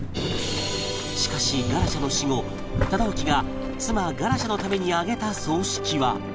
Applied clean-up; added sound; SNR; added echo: none; Boiling; 6 dB; none.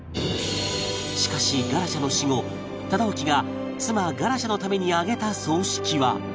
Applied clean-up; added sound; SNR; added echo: none; none; none; none.